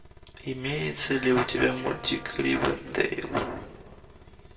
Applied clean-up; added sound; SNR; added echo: none; Wind instrument, woodwind instrument; 20 dB; reverberation time 1.5 s.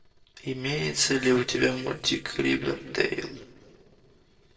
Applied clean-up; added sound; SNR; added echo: neural separator model SepFormer DNS4.